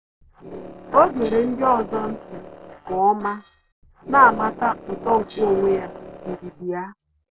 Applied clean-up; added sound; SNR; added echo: neural separator model SepFormer DNS4.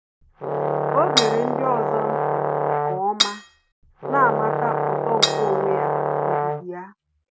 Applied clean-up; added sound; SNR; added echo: none; Brass instrument + Cutlery, silverware / Dishes, pots, and pans; -4 dB; none.